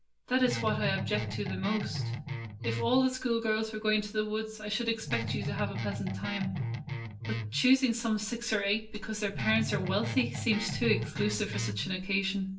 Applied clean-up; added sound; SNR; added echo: none; Guitar; 4 dB; reverberation time 0.3 s.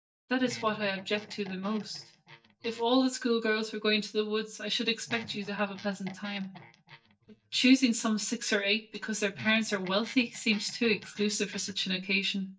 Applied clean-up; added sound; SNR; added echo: neural mask model DeepFilterNet 3.